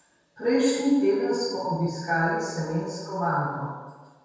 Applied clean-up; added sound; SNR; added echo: none; none; none; reverberation time 1.2 s.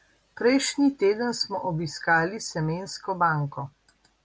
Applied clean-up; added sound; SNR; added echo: none; none; none; none.